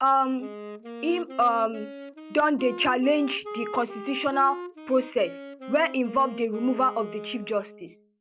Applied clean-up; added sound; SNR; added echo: none; Wind instrument, woodwind instrument; 13 dB; none.